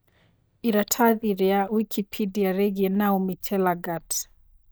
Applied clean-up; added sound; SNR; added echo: neural mask model DeepFilterNet 3.